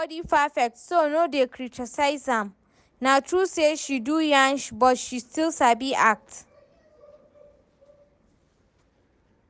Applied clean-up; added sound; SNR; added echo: none; none; none; none.